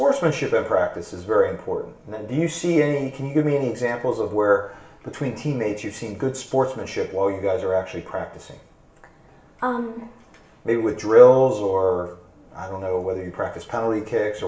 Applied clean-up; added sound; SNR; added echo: none; none; none; reverberation time 0.6 s.